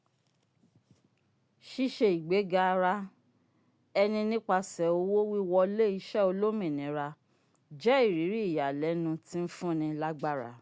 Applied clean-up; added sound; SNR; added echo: none; none; none; none.